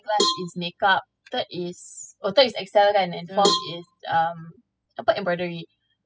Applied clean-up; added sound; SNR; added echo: classical method spectral subtraction.